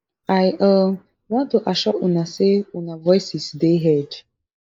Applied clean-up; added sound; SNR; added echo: neural mask model Resemble Enhance denoiser.